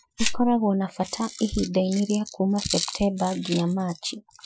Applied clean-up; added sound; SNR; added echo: classical method Wiener filter.